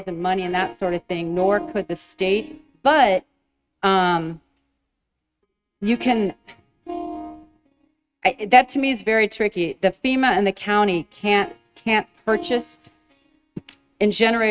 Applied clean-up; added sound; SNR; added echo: neural mask model RNNoise.